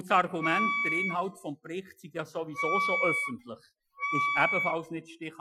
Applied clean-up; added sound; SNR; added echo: classical method Wiener filter.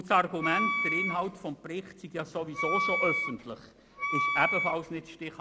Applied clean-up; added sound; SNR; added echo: none; Wind instrument, woodwind instrument; -1 dB; none.